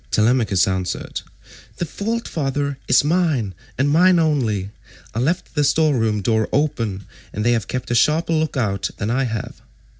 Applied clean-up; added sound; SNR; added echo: none; none; none; none.